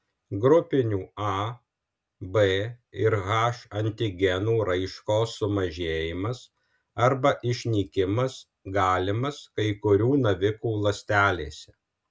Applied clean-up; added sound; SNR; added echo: none; none; none; none.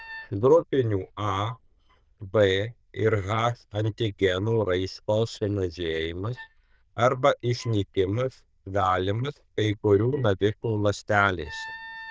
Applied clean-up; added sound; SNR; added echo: neural diffusion model UNIVERSE++.